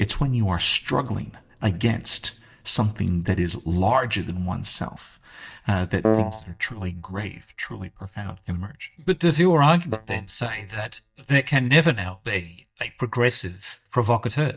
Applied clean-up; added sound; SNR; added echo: neural mask model DeepFilterNet 3.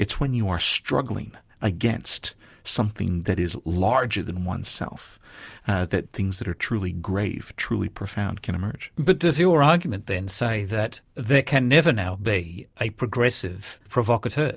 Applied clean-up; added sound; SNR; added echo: none; none; none; none.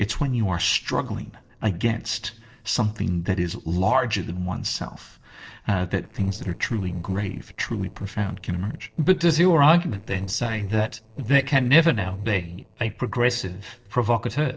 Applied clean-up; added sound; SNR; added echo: neural separator model SepFormer DNS4.